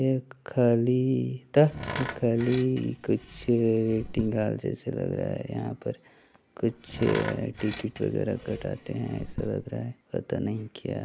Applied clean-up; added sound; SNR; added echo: none; Tools; 12 dB; none.